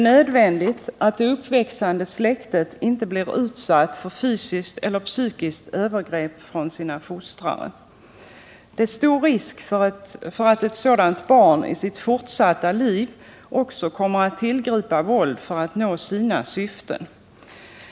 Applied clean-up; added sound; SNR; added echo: none; none; none; none.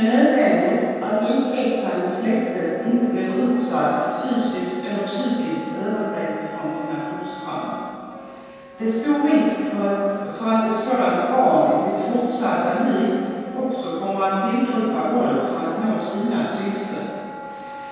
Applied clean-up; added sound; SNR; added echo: none; Wind instrument, woodwind instrument; 16 dB; reverberation time 2.1 s.